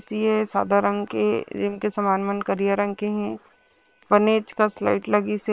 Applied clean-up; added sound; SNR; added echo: neural separator model SepFormer WHAM!.